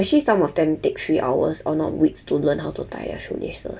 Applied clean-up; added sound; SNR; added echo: none; none; none; none.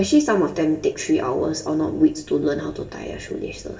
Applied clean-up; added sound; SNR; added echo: none; none; none; reverberation time 2.9 s.